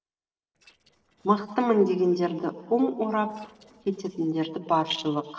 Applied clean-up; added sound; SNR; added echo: neural separator model SepFormer DNS4.